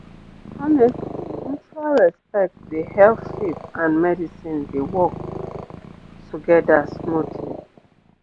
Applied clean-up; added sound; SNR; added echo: none; Purr; 13 dB; none.